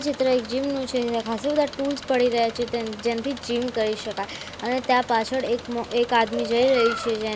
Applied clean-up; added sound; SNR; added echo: none; Engine; 16 dB; none.